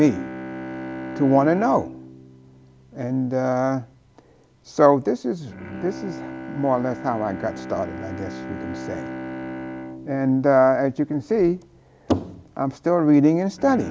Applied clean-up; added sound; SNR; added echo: none; Bowed string instrument; 13 dB; none.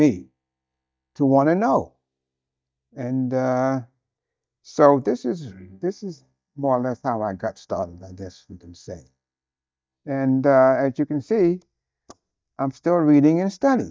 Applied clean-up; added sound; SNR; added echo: neural mask model DeepFilterNet 3.